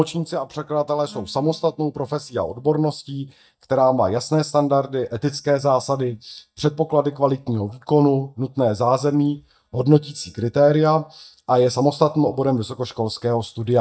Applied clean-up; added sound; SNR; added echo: neural mask model DeepFilterNet 3.